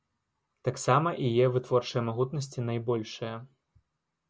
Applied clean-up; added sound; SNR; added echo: none; none; none; none.